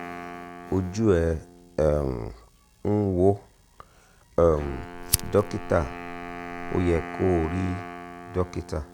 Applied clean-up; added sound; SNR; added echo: none; Fire + Wind instrument, woodwind instrument; 11 dB; none.